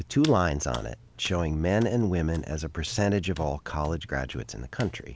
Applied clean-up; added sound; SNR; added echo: none; Hands; 18 dB; none.